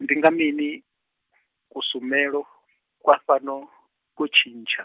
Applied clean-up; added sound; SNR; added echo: none; none; none; none.